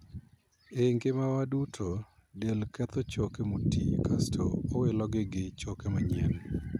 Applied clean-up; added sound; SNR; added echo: none; none; none; none.